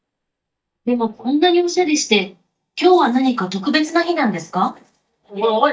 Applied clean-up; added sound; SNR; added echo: neural mask model DeepFilterNet 3.